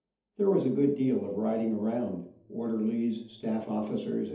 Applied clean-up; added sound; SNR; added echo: none; none; none; reverberation time 0.6 s.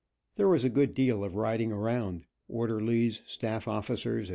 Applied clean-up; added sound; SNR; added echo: none; none; none; none.